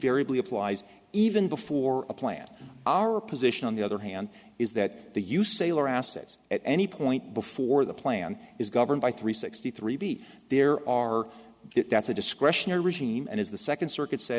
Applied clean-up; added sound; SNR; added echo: none; none; none; none.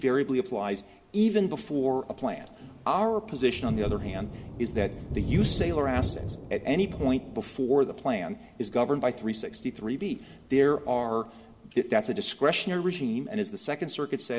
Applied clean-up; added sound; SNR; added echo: none; Thunder; 10 dB; reverberation time 0.4 s.